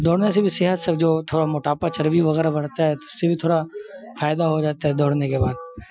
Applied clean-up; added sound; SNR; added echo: classical method Wiener filter.